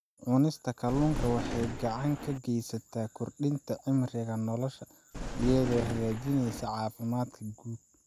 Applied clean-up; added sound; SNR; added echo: none; Thunder; 5 dB; none.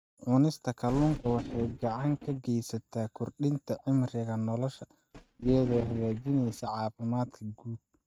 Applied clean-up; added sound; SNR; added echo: neural mask model RNNoise.